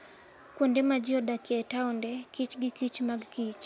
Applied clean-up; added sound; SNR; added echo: none; none; none; none.